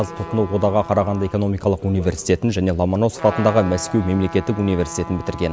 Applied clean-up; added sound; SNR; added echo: none; Trumpet; 16 dB; none.